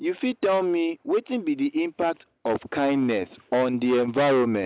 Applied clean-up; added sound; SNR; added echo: none; none; none; none.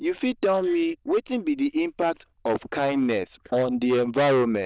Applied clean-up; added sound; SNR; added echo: neural diffusion model UNIVERSE++.